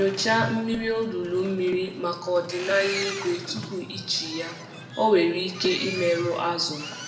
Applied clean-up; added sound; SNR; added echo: none; Boat, Water vehicle; 11 dB; reverberation time 0.9 s.